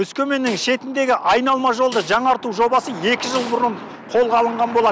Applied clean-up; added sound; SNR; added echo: none; Snare drum; 20 dB; none.